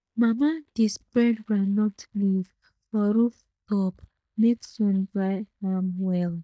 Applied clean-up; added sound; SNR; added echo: neural mask model DeepFilterNet 3.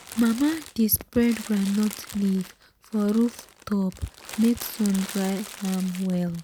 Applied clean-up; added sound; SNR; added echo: none; Crumpling, crinkling; 16 dB; none.